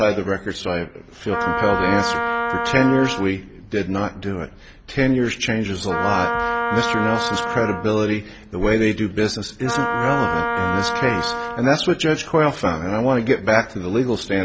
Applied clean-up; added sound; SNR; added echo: none; Wind instrument, woodwind instrument; 3 dB; none.